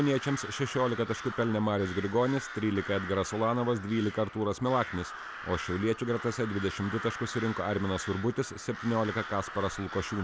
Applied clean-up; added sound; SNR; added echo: none; Crow; 11 dB; none.